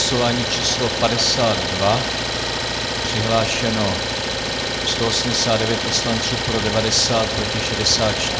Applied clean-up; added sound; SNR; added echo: none; Idling; 1 dB; none.